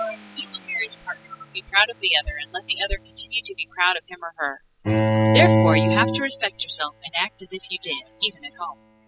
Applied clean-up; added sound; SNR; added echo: classical method spectral subtraction.